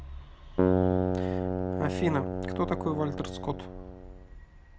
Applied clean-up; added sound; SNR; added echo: none; Keyboard (musical); -5 dB; none.